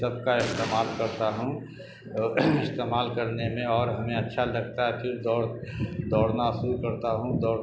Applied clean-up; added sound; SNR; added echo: none; Explosion; 7 dB; none.